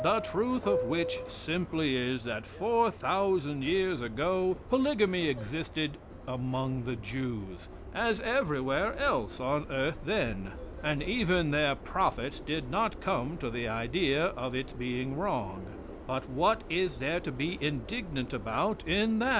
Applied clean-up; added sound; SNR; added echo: none; Subway, metro, underground; 11 dB; none.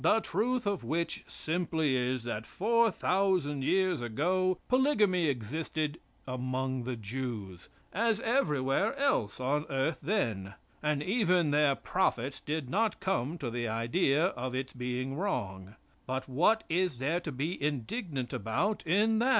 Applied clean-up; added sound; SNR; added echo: none; none; none; none.